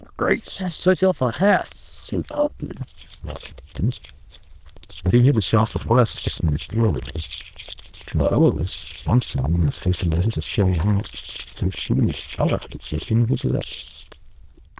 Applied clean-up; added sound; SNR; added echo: neural diffusion model UNIVERSE++.